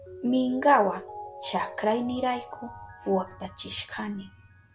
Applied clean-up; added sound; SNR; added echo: none; Mallet percussion; 16 dB; none.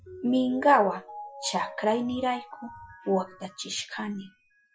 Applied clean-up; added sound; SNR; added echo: classical method Wiener filter.